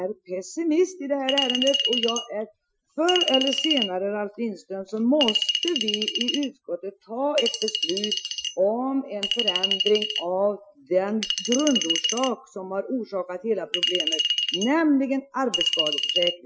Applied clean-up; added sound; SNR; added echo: classical method Wiener filter.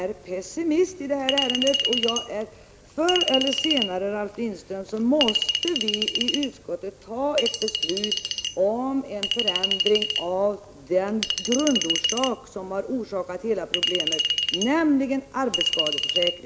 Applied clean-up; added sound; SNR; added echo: none; Chink, clink; 2 dB; none.